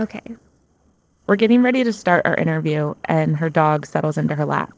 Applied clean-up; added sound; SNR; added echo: neural separator model SepFormer DNS4.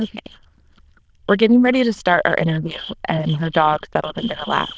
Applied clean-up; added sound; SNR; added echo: neural diffusion model UNIVERSE++.